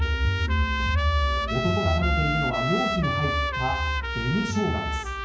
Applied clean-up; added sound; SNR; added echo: none; Trumpet; 3 dB; reverberation time 0.6 s.